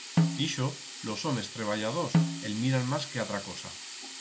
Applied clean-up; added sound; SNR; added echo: none; Sink (filling or washing) + Snare drum; 0 dB; none.